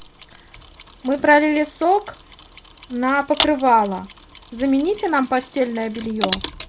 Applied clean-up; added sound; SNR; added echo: none; Mechanisms; 12 dB; none.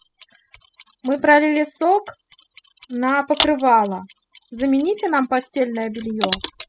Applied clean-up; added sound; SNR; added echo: classical method spectral subtraction.